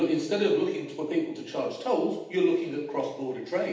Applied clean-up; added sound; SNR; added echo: none; none; none; reverberation time 0.8 s.